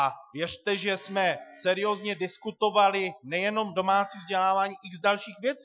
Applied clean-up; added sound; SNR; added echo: classical method Wiener filter.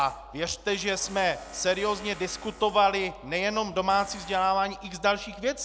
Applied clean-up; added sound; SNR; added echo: none; Tools; 20 dB; none.